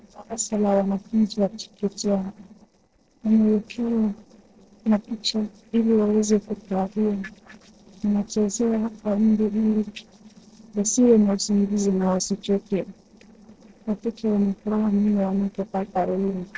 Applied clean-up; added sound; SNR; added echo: neural separator model SepFormer DNS4.